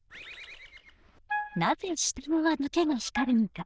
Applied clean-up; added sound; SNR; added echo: neural diffusion model UNIVERSE++.